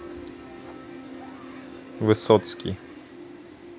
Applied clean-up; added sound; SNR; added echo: none; none; none; none.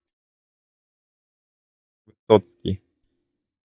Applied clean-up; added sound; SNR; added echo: neural mask model DeepFilterNet 3.